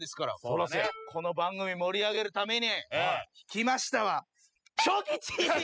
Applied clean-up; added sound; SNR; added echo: classical method spectral subtraction.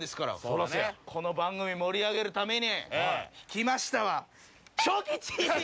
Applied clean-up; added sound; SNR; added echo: none; none; none; none.